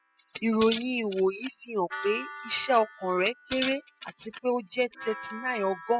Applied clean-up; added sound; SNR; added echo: classical method spectral subtraction.